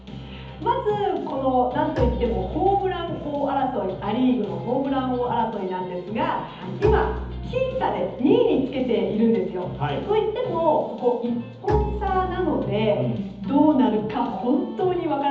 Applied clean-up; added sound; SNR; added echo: none; Bowed string instrument; 12 dB; reverberation time 1.3 s.